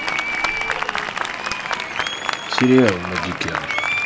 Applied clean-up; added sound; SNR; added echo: none; Applause; 0 dB; none.